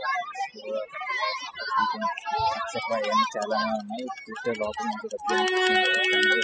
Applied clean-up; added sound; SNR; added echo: classical method spectral subtraction.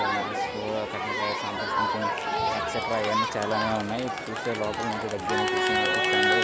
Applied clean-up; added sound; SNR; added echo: none; Crowd; -5 dB; none.